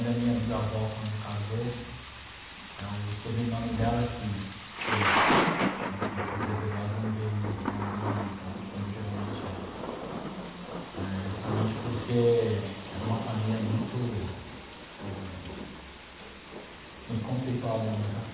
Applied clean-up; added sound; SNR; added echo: none; Thunder / Rain; 3 dB; reverberation time 1.1 s.